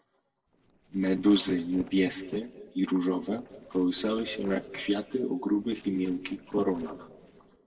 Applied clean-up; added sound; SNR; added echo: neural separator model SepFormer DNS4.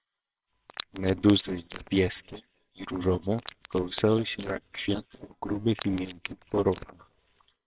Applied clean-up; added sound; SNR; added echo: neural separator model SepFormer WHAMR!.